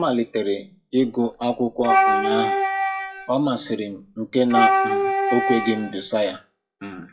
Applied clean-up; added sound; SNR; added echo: classical method WPE with log-MMSE.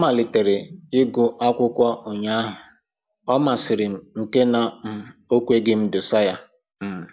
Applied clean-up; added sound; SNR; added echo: none; none; none; none.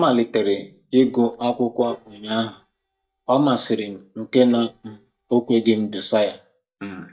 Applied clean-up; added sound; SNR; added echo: neural mask model DeepFilterNet 3.